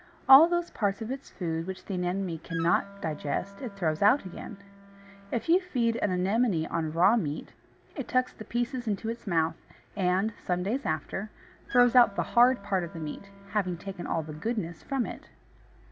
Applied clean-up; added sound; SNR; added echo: none; Wind instrument, woodwind instrument; 17 dB; none.